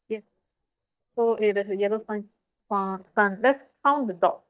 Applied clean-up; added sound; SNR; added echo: neural mask model DeepFilterNet 3.